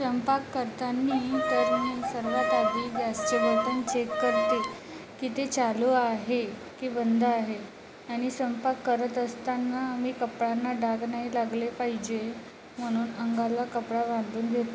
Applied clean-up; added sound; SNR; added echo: none; Bowed string instrument; 0 dB; none.